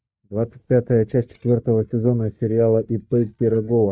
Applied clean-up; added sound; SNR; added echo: neural mask model DeepFilterNet 3.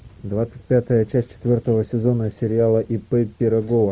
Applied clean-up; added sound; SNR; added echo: none; none; none; none.